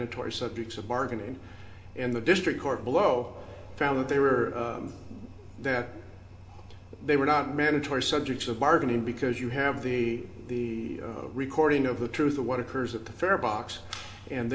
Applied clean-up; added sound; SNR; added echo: none; Bus; 19 dB; reverberation time 1.7 s.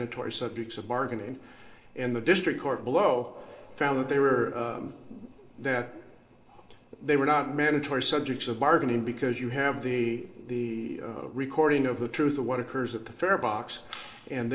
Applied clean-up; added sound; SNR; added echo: neural separator model SepFormer DNS4.